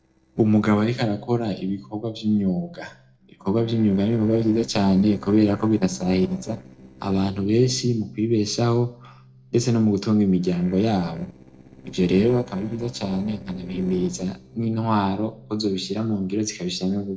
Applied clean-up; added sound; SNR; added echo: neural separator model SepFormer DNS4.